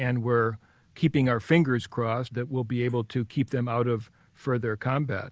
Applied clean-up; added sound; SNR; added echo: neural mask model Resemble Enhance denoiser.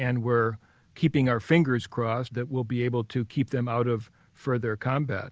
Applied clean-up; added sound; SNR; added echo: none; none; none; none.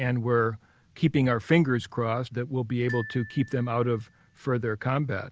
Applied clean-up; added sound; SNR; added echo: none; Glockenspiel; 17 dB; none.